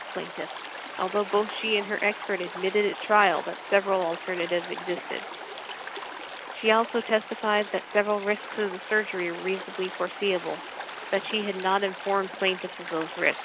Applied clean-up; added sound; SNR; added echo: none; Stream; 10 dB; none.